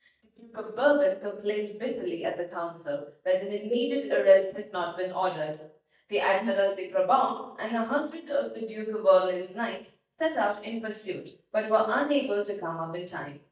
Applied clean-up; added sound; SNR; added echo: neural mask model DeepFilterNet 3.